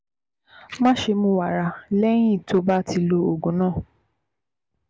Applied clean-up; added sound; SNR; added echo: none; none; none; none.